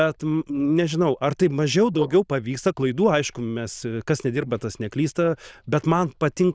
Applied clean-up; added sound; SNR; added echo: neural diffusion model UNIVERSE++.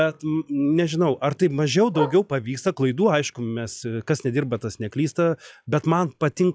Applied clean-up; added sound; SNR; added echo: classical method log-MMSE.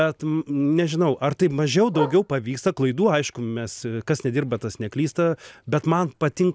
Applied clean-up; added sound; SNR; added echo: none; Bark; 18 dB; none.